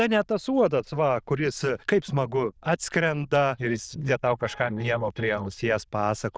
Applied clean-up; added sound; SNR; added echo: neural diffusion model UNIVERSE++.